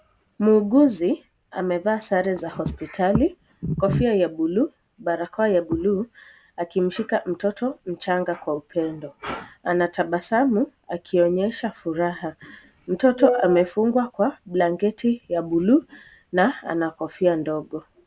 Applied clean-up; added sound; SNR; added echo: none; none; none; none.